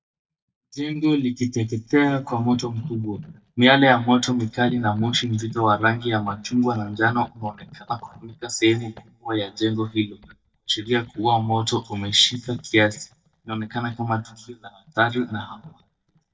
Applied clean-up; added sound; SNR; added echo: neural mask model DeepFilterNet 3.